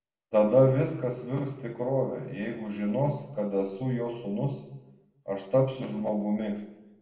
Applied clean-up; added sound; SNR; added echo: none; none; none; reverberation time 0.9 s.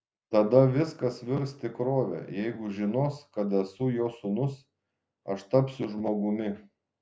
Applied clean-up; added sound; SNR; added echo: none; none; none; none.